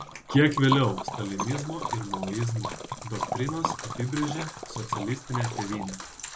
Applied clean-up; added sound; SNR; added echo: none; Liquid; 6 dB; none.